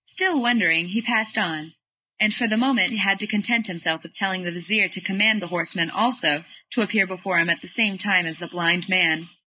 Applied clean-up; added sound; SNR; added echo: neural mask model Resemble Enhance denoiser.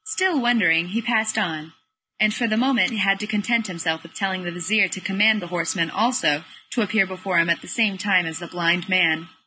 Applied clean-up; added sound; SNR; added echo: none; none; none; none.